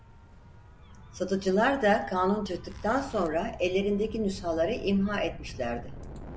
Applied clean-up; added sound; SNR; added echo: none; Zipper (clothing) + Gull, seagull / Waves, surf / Siren; 14 dB; none.